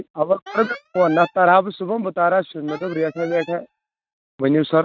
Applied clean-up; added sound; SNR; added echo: neural mask model RNNoise.